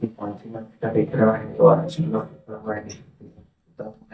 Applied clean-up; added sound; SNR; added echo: neural mask model DeepFilterNet 3.